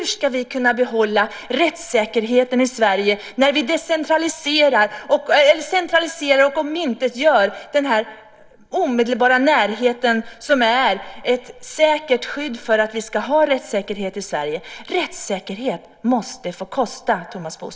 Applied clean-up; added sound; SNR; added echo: none; none; none; none.